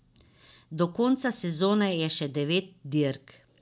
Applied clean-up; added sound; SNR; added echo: none; none; none; none.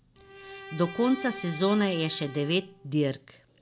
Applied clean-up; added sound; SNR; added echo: none; Bowed string instrument; 14 dB; none.